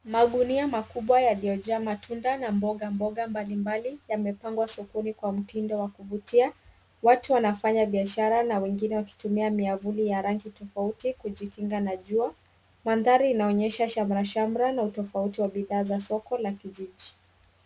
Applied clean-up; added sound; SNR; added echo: none; none; none; none.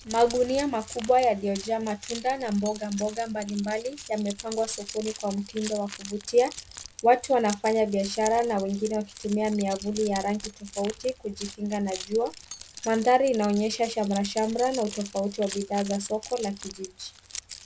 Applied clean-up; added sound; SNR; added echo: none; Keys jangling; 15 dB; none.